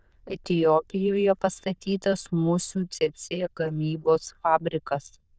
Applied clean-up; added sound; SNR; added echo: neural diffusion model UNIVERSE++.